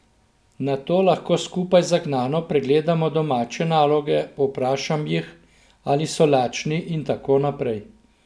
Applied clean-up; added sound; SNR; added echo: none; none; none; none.